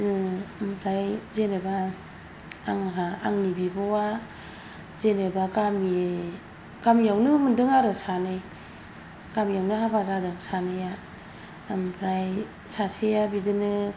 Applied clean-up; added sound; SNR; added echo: none; none; none; none.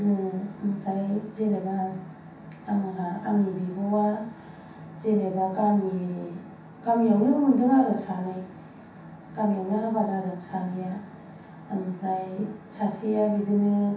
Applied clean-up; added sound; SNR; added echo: none; none; none; reverberation time 0.7 s.